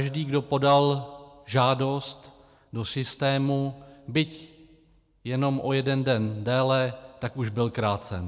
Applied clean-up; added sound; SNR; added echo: none; none; none; none.